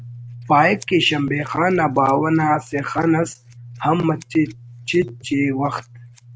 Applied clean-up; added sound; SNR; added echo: neural mask model RNNoise.